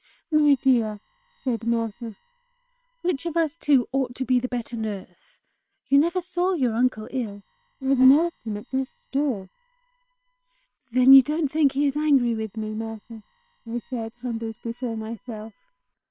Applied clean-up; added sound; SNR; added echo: neural separator model SepFormer WHAM!.